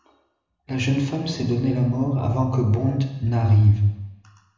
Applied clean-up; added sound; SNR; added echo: none; none; none; reverberation time 0.8 s.